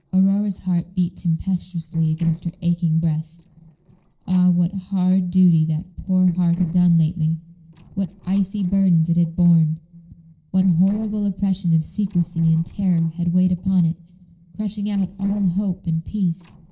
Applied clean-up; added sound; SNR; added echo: neural separator model SepFormer DNS4.